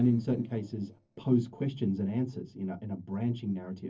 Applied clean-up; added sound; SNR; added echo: neural separator model SepFormer DNS4.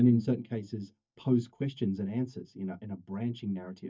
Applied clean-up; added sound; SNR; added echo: neural mask model DeepFilterNet 3.